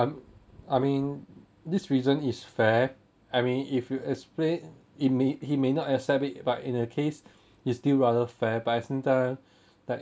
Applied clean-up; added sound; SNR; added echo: none; none; none; none.